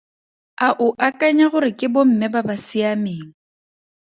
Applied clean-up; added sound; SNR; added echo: none; none; none; none.